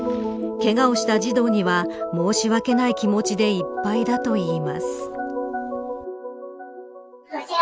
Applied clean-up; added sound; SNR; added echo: none; none; none; none.